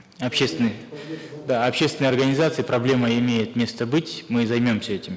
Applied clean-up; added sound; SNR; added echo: none; none; none; none.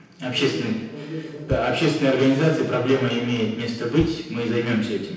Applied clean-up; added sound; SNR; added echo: none; Knock; 13 dB; reverberation time 0.9 s.